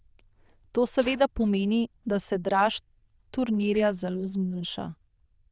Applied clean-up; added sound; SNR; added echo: neural diffusion model UNIVERSE++.